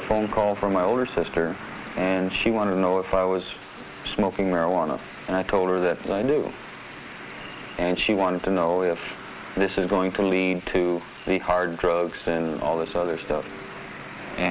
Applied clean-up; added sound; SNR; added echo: none; none; none; none.